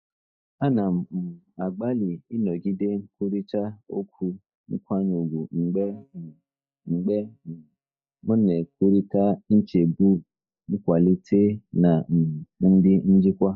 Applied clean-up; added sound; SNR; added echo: neural mask model DeepFilterNet 3.